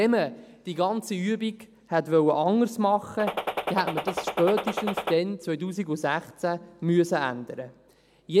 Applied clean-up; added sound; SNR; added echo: none; Gunshot, gunfire; 4 dB; none.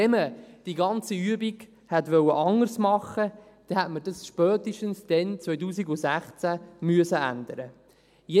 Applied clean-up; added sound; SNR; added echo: none; none; none; none.